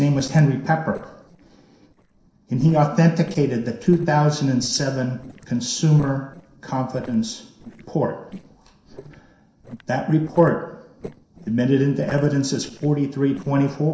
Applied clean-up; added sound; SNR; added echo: neural separator model SepFormer DNS4.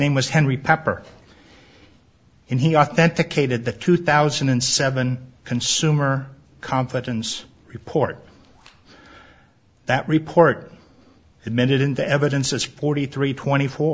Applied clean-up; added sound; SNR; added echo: none; none; none; none.